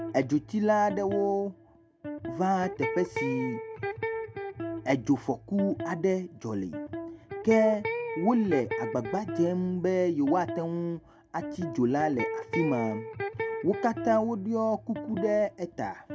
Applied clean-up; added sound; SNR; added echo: none; Electric guitar; 8 dB; none.